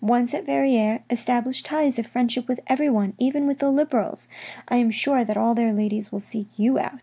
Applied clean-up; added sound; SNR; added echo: none; none; none; none.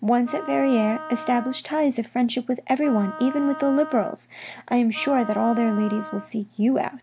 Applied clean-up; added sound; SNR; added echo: none; Wind instrument, woodwind instrument; 14 dB; none.